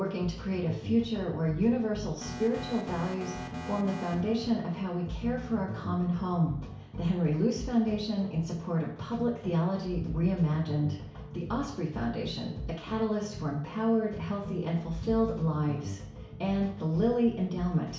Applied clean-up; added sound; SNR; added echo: none; Alarm; 12 dB; reverberation time 0.6 s.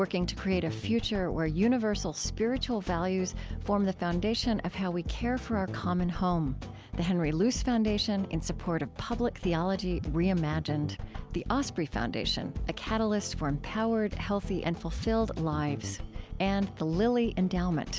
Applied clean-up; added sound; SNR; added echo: none; none; none; none.